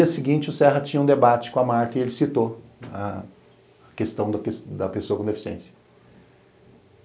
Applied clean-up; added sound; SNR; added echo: none; none; none; none.